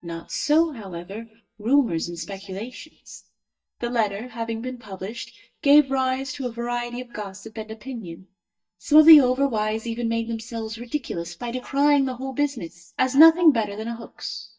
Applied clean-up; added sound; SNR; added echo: neural mask model DeepFilterNet 3.